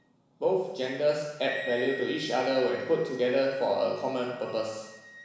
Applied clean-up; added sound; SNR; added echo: none; Wind instrument, woodwind instrument; 16 dB; reverberation time 1.0 s.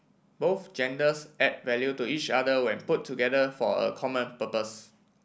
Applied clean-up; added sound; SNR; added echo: none; none; none; none.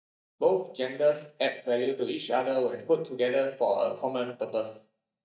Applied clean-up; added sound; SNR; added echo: neural mask model DeepFilterNet 3.